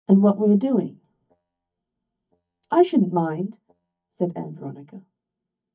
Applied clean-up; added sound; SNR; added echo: neural mask model DeepFilterNet 3.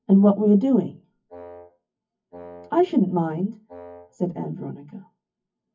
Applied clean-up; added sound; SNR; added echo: classical method WPE with log-MMSE.